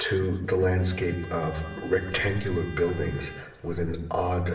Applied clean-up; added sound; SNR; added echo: none; Bowed string instrument; 18 dB; reverberation time 0.8 s.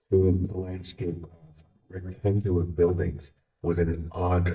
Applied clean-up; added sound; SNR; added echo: neural mask model DeepFilterNet 3.